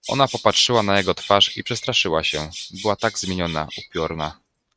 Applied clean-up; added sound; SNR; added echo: neural mask model RNNoise.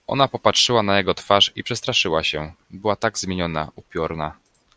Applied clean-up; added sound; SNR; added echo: none; none; none; none.